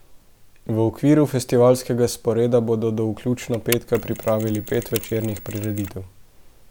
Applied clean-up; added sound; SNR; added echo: none; Mechanisms; 14 dB; none.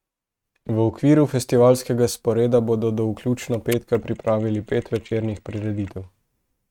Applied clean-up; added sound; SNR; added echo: neural mask model RNNoise.